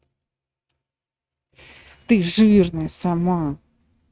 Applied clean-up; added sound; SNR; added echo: neural mask model RNNoise.